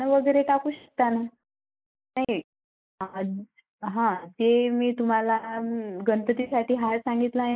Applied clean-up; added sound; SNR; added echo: neural mask model Resemble Enhance denoiser.